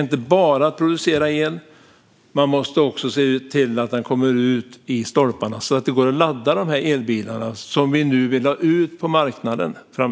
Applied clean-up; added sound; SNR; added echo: none; none; none; none.